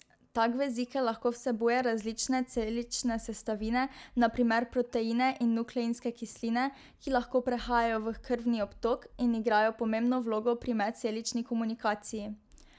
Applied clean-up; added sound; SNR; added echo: none; none; none; none.